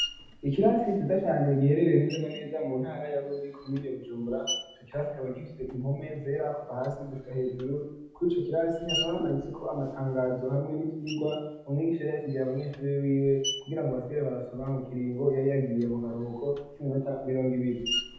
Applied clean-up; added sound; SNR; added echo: none; Screech; 12 dB; reverberation time 0.8 s.